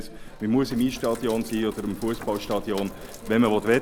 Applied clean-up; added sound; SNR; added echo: none; Sink (filling or washing); 15 dB; none.